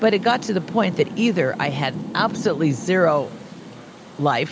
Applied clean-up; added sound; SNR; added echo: none; Rain; 12 dB; none.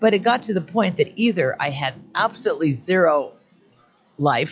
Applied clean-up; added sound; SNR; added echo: classical method log-MMSE.